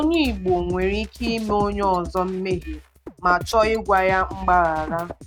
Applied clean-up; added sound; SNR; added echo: neural mask model RNNoise.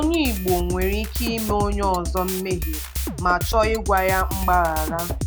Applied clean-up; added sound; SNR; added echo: none; Drum kit; 3 dB; none.